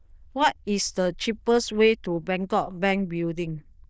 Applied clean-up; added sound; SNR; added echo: neural diffusion model UNIVERSE++.